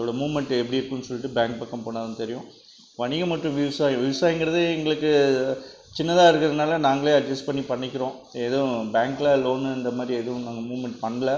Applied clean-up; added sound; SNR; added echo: none; none; none; none.